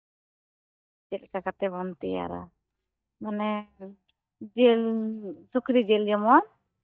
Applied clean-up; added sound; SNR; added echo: neural mask model DeepFilterNet 3.